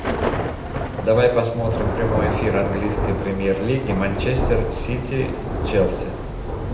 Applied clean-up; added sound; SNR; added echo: none; Thunder / Rain; 2 dB; reverberation time 0.7 s.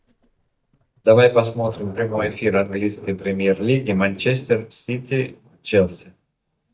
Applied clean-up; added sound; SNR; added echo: neural mask model DeepFilterNet 3.